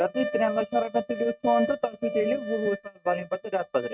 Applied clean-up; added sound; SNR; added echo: neural mask model RNNoise.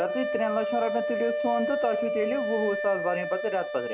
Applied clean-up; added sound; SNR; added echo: none; Wind instrument, woodwind instrument; 1 dB; none.